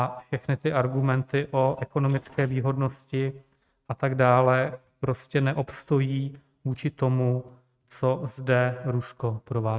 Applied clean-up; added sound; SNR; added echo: neural mask model RNNoise.